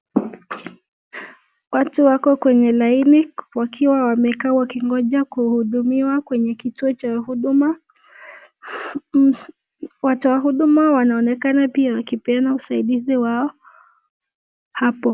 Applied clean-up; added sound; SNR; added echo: none; none; none; none.